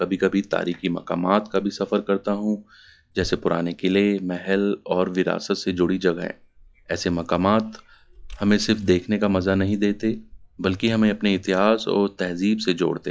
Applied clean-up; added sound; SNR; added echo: classical method log-MMSE.